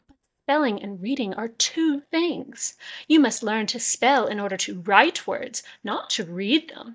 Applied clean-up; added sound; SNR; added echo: neural mask model DeepFilterNet 3.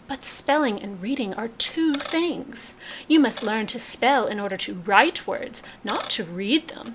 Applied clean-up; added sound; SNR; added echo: none; Coin (dropping); 18 dB; none.